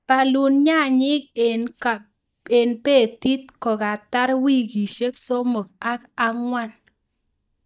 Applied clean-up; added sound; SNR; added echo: neural mask model DeepFilterNet 3.